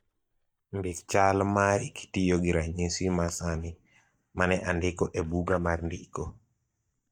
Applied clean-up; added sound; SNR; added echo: neural mask model DeepFilterNet 3.